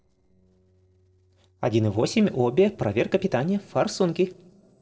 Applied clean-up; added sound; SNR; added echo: neural separator model SepFormer DNS4.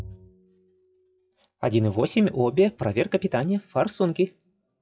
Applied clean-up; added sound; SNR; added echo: classical method WPE with log-MMSE.